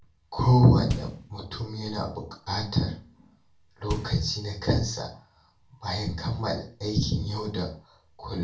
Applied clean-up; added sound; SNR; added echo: none; Bass drum; 14 dB; reverberation time 0.3 s.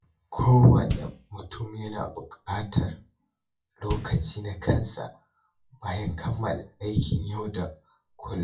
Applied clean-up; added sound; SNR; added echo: classical method WPE with log-MMSE.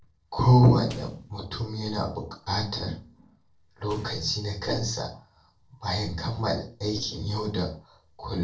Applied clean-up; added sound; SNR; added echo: neural separator model SepFormer DNS4.